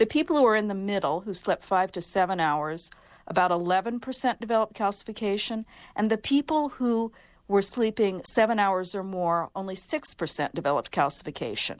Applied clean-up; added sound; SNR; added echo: none; none; none; none.